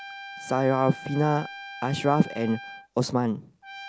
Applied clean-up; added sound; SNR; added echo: none; Trumpet; 15 dB; none.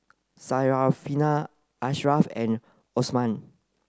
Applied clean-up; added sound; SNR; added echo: none; none; none; none.